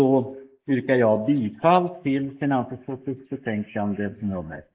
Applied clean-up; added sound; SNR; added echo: neural mask model Resemble Enhance denoiser.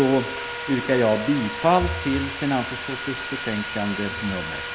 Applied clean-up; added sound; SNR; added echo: none; Sawing; 7 dB; none.